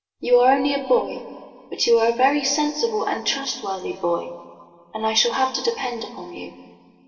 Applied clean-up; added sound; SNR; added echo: none; none; none; reverberation time 2.0 s.